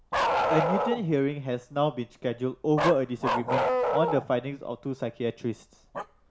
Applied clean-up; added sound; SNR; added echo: none; Bark; 1 dB; none.